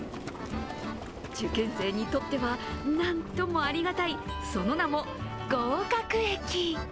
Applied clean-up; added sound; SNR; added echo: none; Livestock, farm animals, working animals; 14 dB; none.